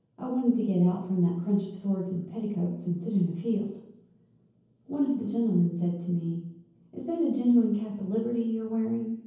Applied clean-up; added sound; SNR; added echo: none; none; none; reverberation time 0.9 s.